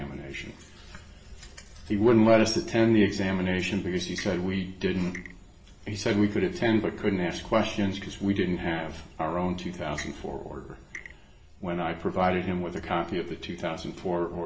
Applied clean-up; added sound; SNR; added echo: none; Clock; 19 dB; reverberation time 0.6 s.